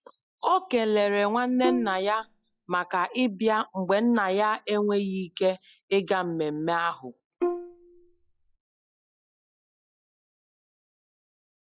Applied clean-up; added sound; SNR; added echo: classical method log-MMSE.